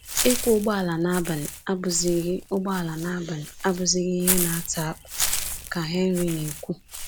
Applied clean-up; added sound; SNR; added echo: none; Walk, footsteps / Bird; 5 dB; none.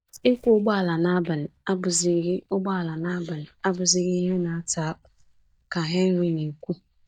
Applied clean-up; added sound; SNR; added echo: neural mask model DeepFilterNet 3.